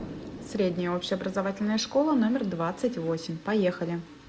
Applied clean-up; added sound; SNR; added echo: none; Explosion; 19 dB; none.